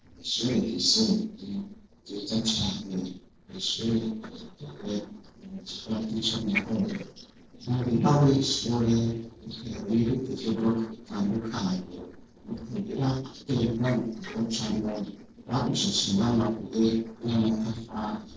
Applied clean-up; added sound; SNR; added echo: neural separator model SepFormer DNS4.